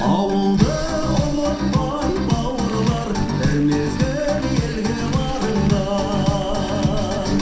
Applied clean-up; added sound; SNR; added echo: none; Car; 12 dB; reverberation time 0.7 s.